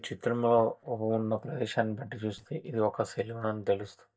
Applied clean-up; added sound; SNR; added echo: neural mask model DeepFilterNet 3.